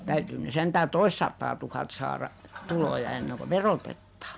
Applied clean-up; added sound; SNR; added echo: none; Toilet flush; 15 dB; none.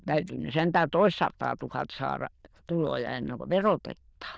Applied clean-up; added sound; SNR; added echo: neural diffusion model UNIVERSE++.